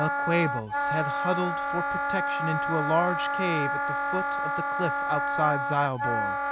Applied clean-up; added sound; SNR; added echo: none; Wind instrument, woodwind instrument; -2 dB; none.